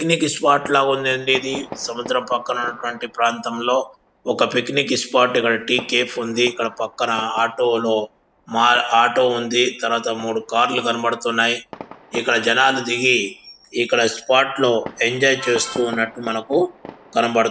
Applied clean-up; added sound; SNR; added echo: none; Fireworks; 20 dB; none.